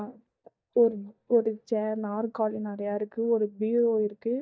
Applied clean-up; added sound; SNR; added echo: neural mask model DeepFilterNet 3.